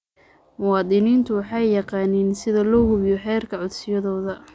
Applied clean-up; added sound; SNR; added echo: none; none; none; none.